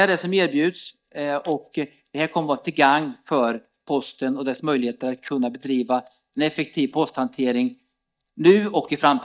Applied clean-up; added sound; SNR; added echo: neural mask model DeepFilterNet 3.